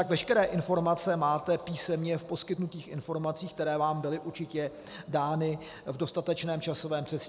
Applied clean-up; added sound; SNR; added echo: none; none; none; none.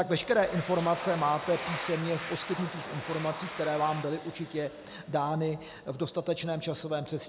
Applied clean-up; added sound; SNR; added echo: none; Domestic sounds, home sounds; 11 dB; none.